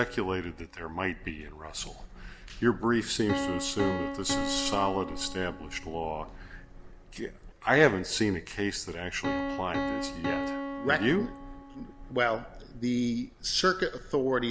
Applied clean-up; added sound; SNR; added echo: none; Piano; 8 dB; none.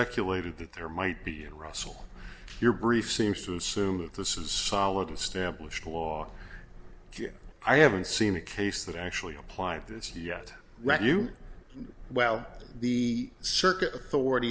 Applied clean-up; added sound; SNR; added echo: none; none; none; none.